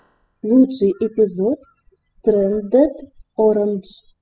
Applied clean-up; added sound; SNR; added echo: classical method spectral subtraction.